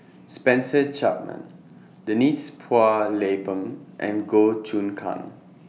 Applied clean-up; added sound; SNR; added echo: none; none; none; none.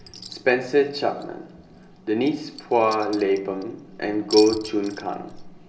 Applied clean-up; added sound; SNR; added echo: none; Chink, clink; 16 dB; reverberation time 0.8 s.